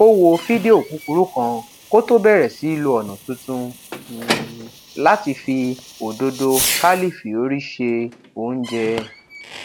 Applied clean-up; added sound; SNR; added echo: none; Squeak / Slam / Wood + Fireworks; 12 dB; none.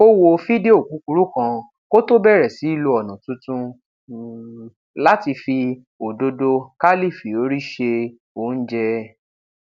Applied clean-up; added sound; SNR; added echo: none; none; none; none.